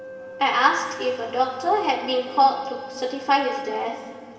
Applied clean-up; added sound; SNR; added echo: none; Wind instrument, woodwind instrument; 15 dB; reverberation time 2.4 s.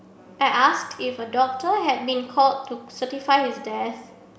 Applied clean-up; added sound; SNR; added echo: none; none; none; none.